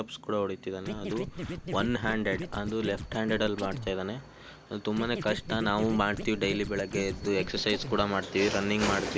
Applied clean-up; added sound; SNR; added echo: none; Scratching (performance technique); 8 dB; none.